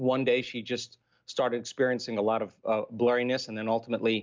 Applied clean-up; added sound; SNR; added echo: none; none; none; none.